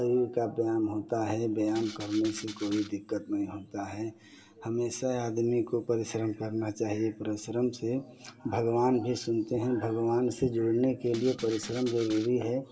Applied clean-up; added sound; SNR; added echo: none; Rattle (instrument); 15 dB; reverberation time 2.3 s.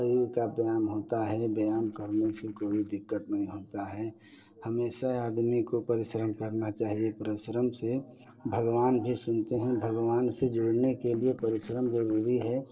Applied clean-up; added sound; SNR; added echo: neural separator model SepFormer DNS4.